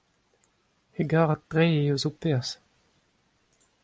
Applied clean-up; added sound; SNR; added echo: none; none; none; none.